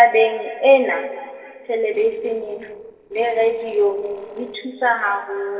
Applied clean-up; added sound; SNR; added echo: neural separator model SepFormer DNS4.